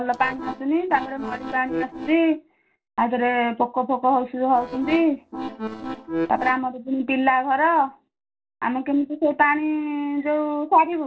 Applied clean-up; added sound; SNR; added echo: neural separator model SepFormer DNS4.